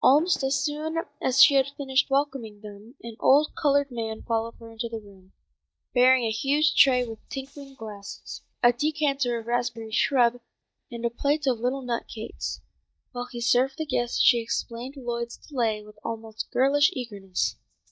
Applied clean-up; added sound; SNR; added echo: neural mask model DeepFilterNet 3.